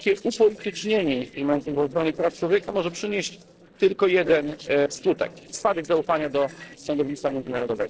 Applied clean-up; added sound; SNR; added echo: neural separator model SepFormer DNS4.